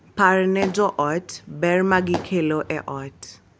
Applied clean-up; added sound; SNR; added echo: none; Fireworks; 13 dB; none.